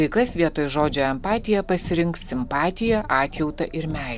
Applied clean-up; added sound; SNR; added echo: none; Car; 13 dB; none.